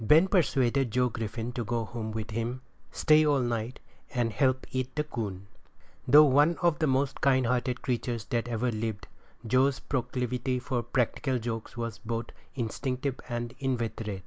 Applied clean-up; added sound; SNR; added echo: none; none; none; none.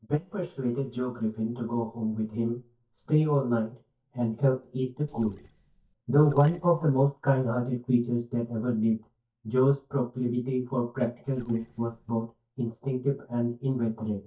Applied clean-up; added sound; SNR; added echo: neural mask model DeepFilterNet 3.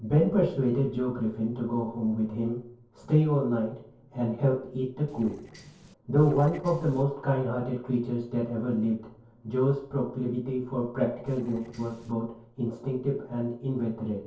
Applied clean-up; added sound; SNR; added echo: neural separator model SepFormer DNS4.